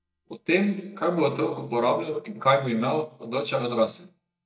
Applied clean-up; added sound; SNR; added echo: neural mask model DeepFilterNet 3.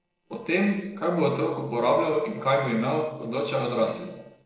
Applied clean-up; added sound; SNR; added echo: neural separator model SepFormer DNS4.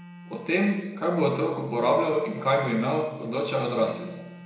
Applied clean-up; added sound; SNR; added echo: none; Telephone; 20 dB; reverberation time 1.0 s.